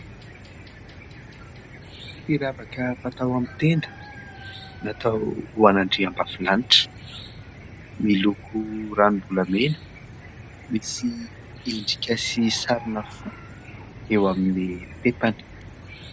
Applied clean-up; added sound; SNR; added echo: none; Cricket / Chicken, rooster; 15 dB; none.